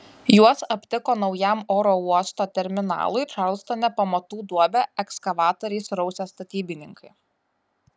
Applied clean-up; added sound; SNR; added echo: none; none; none; none.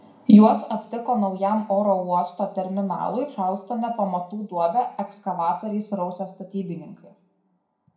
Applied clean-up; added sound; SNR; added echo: none; none; none; reverberation time 0.4 s.